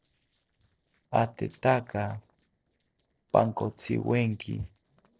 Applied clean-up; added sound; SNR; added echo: neural separator model SepFormer DNS4.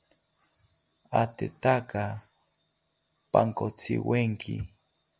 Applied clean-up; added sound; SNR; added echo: none; none; none; none.